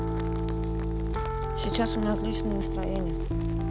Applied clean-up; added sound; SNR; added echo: none; Piano; -3 dB; none.